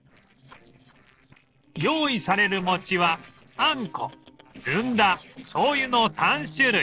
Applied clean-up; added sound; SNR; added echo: neural separator model SepFormer DNS4.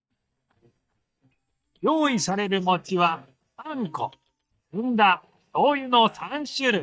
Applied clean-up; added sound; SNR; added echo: neural mask model DeepFilterNet 3.